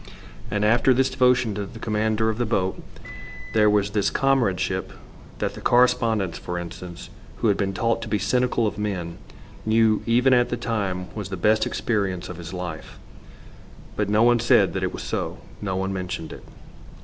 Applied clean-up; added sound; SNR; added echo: none; Microwave oven; 17 dB; none.